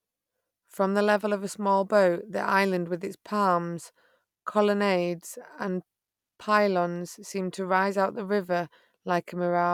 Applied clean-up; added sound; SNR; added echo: none; none; none; none.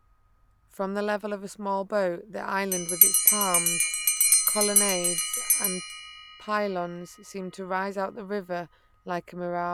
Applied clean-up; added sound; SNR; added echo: none; Bell; -3 dB; none.